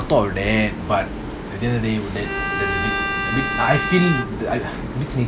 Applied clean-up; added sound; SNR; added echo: none; Bowed string instrument; 4 dB; none.